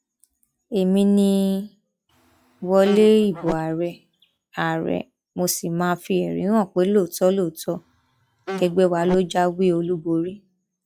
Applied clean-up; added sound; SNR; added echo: classical method log-MMSE.